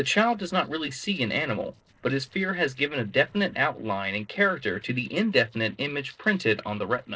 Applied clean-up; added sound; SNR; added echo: neural separator model SepFormer DNS4.